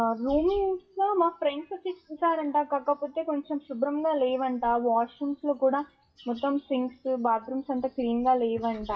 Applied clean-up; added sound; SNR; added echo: classical method WPE with log-MMSE.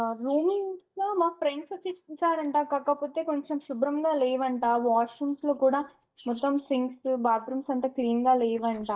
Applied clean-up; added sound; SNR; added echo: neural mask model DeepFilterNet 3.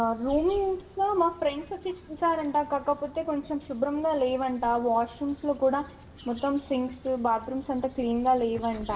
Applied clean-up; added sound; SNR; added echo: none; Bird vocalization, bird call, bird song; 19 dB; reverberation time 0.7 s.